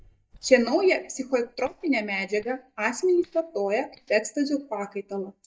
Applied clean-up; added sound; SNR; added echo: neural mask model DeepFilterNet 3.